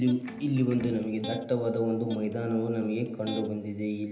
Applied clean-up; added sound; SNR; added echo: none; Electric guitar; 14 dB; reverberation time 1.0 s.